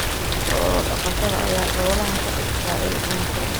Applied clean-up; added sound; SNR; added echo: none; Rain; -4 dB; none.